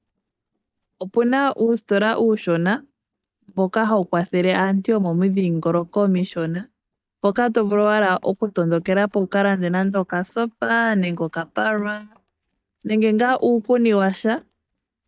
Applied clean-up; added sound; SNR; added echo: neural mask model DeepFilterNet 3.